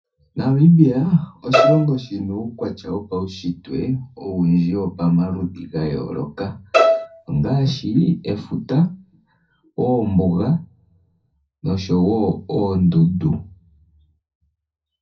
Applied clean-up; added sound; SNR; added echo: none; Bowed string instrument; -1 dB; reverberation time 0.3 s.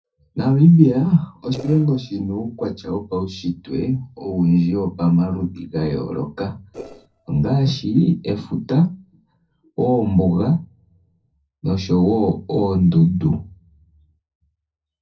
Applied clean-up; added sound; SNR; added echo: neural separator model SepFormer DNS4.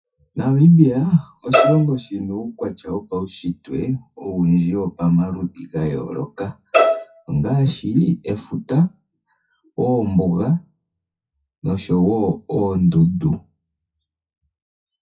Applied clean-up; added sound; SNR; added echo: classical method WPE with log-MMSE.